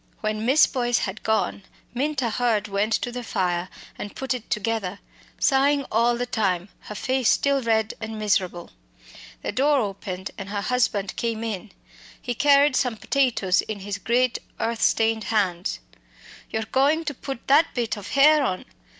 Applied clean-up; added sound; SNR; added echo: none; none; none; none.